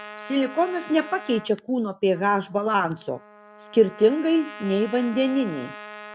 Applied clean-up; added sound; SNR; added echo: none; Trumpet; 17 dB; none.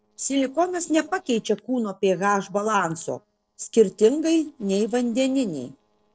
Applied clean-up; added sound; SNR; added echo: neural separator model SepFormer DNS4.